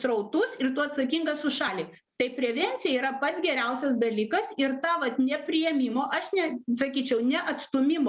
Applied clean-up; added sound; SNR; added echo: none; none; none; none.